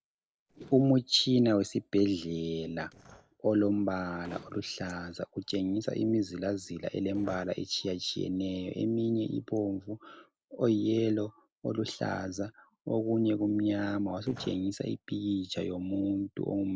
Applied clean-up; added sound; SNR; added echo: neural separator model SepFormer DNS4.